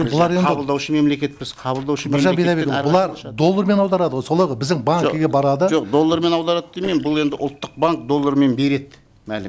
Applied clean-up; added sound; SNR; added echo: neural mask model Resemble Enhance denoiser.